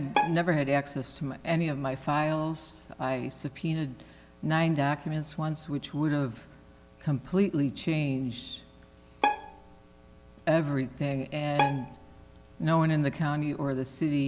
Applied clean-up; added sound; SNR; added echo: none; Bowed string instrument; 6 dB; none.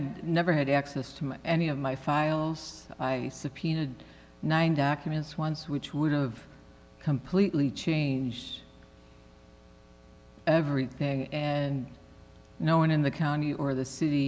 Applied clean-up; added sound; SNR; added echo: none; none; none; none.